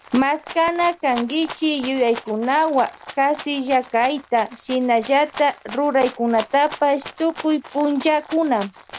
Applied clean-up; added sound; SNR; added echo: none; Rattle (instrument); 17 dB; none.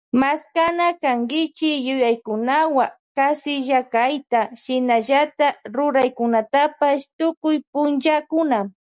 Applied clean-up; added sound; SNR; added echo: none; none; none; none.